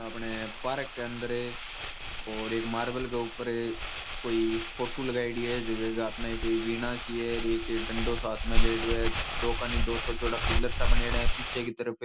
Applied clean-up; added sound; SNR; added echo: none; Crumpling, crinkling; -3 dB; none.